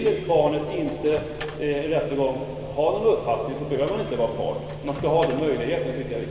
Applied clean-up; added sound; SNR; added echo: none; Microwave oven; 17 dB; reverberation time 2.5 s.